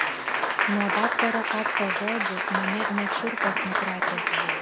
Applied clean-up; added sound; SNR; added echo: none; Applause; -5 dB; none.